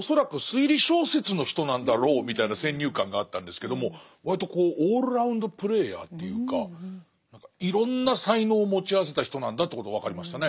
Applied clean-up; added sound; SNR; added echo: none; none; none; none.